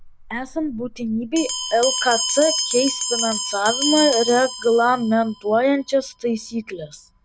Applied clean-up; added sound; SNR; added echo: none; Bell; 6 dB; none.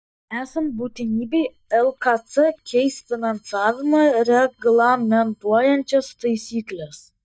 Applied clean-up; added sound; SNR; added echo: neural mask model DeepFilterNet 3.